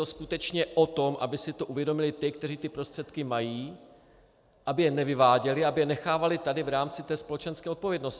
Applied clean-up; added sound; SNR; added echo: none; none; none; none.